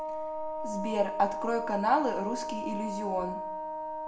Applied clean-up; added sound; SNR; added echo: none; Wind instrument, woodwind instrument; 4 dB; reverberation time 0.6 s.